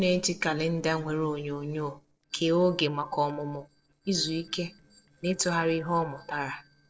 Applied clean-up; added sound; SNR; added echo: neural separator model SepFormer DNS4.